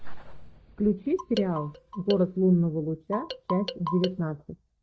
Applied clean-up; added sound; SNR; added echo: neural mask model DeepFilterNet 3.